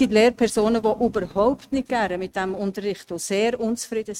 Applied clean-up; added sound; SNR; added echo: neural mask model RNNoise.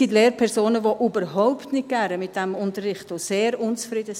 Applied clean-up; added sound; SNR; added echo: none; none; none; none.